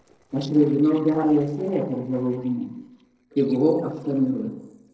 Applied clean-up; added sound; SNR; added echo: neural separator model SepFormer DNS4.